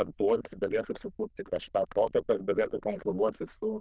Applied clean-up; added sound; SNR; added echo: neural diffusion model UNIVERSE++.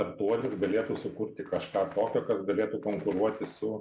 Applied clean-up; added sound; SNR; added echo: none; Bird; 19 dB; none.